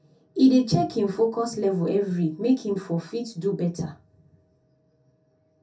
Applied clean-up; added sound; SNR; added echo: none; none; none; reverberation time 0.3 s.